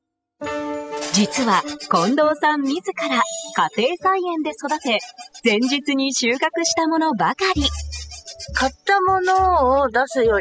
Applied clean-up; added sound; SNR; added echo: classical method spectral subtraction.